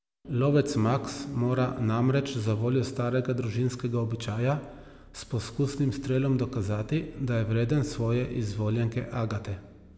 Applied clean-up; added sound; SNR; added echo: none; none; none; none.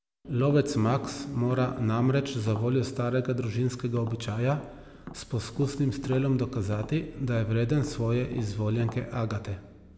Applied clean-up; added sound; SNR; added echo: none; Tap; 19 dB; none.